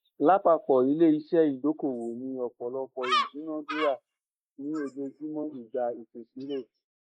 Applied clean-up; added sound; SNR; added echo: neural mask model Resemble Enhance denoiser.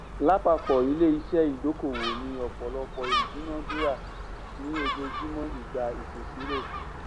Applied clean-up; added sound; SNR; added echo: none; Gull, seagull; 6 dB; none.